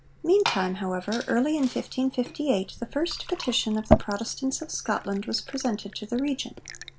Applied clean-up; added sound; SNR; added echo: none; Fill (with liquid) / Glass; 6 dB; none.